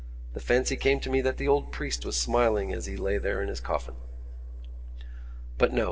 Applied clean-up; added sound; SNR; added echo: none; none; none; reverberation time 1.4 s.